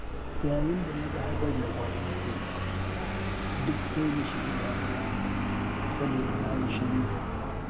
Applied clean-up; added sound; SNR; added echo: none; Vehicle; -3 dB; none.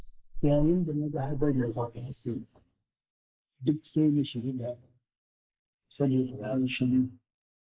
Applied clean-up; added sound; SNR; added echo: neural mask model Resemble Enhance denoiser.